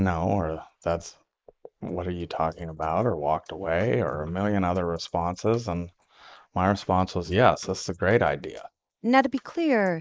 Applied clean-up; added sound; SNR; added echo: neural mask model Resemble Enhance denoiser.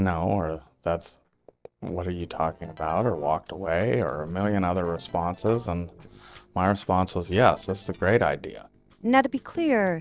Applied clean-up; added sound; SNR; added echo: neural separator model SepFormer DNS4.